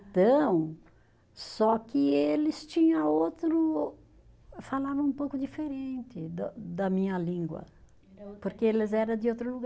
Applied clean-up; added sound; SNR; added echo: none; none; none; none.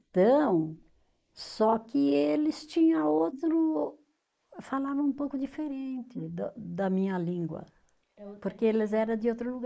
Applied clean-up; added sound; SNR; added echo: neural mask model Resemble Enhance denoiser.